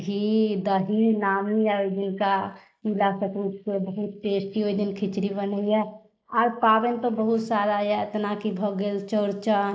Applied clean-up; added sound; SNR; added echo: neural mask model Resemble Enhance denoiser.